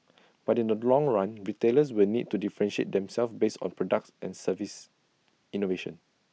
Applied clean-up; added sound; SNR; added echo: none; none; none; none.